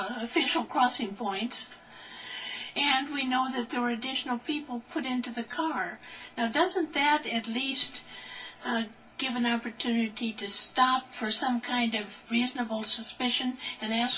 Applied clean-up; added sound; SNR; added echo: none; none; none; reverberation time 0.2 s.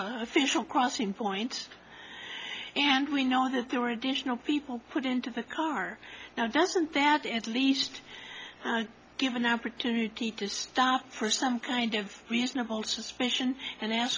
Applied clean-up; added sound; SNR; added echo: none; none; none; none.